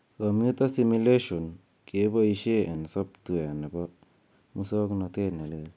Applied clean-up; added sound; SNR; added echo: none; none; none; none.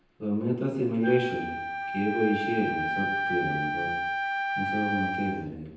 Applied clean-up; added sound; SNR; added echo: none; Wind instrument, woodwind instrument; 2 dB; reverberation time 0.9 s.